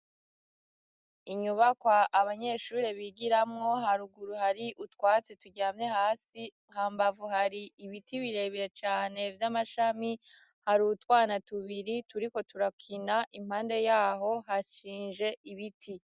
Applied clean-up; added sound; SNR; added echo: none; none; none; none.